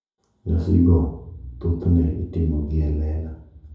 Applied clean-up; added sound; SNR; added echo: none; none; none; reverberation time 2.6 s.